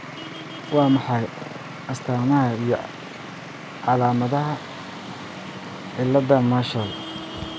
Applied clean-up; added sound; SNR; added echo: none; Traffic noise, roadway noise; 11 dB; none.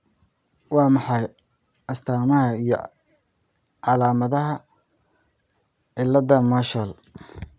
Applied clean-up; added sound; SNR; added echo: none; none; none; none.